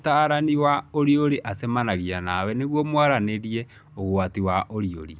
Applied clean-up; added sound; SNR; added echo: none; none; none; none.